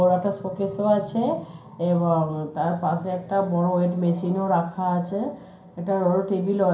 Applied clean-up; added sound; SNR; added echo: none; none; none; reverberation time 0.5 s.